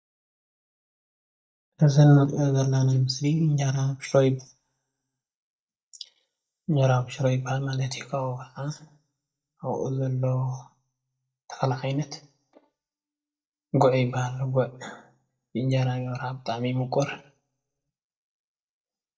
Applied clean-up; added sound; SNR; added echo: neural mask model DeepFilterNet 3.